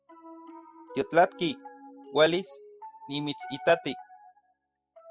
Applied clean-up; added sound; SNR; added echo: classical method spectral subtraction.